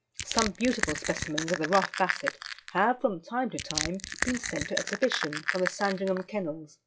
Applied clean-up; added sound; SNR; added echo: classical method log-MMSE.